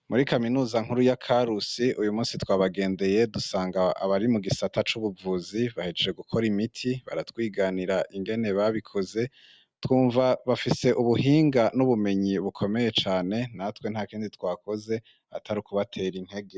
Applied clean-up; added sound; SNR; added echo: none; none; none; none.